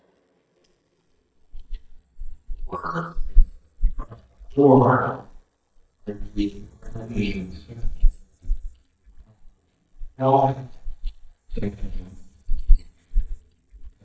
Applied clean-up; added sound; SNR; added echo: neural mask model DeepFilterNet 3.